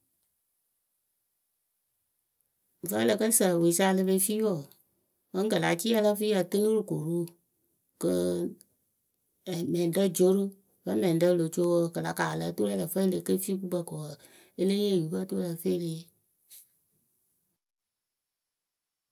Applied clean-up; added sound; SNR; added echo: none; none; none; none.